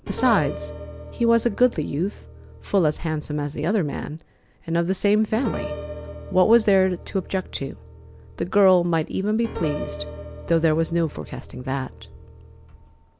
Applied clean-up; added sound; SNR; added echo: none; Piano; 12 dB; none.